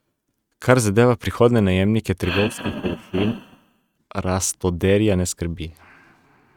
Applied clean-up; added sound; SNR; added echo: neural mask model RNNoise.